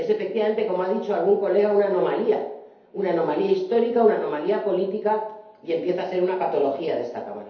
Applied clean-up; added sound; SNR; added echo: none; none; none; reverberation time 2.2 s.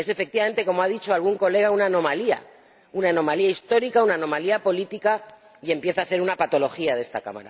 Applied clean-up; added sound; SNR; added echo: none; none; none; none.